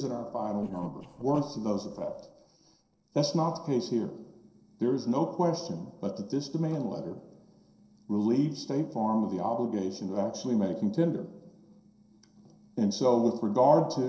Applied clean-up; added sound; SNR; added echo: neural separator model SepFormer DNS4.